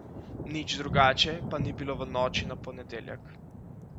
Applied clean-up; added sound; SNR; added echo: none; Thunder; 6 dB; none.